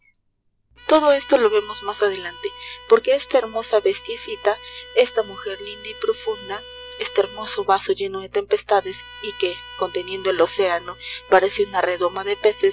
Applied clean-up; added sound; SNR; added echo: none; Bowed string instrument; 19 dB; none.